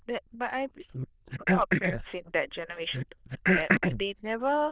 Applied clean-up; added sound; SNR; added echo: neural diffusion model UNIVERSE++.